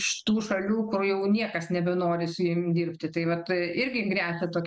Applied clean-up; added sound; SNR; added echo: none; none; none; none.